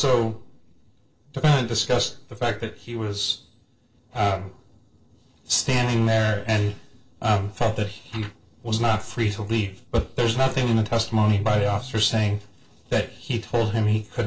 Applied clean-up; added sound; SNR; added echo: neural separator model SepFormer DNS4.